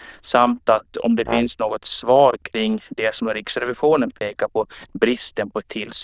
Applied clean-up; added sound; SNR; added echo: neural diffusion model UNIVERSE++.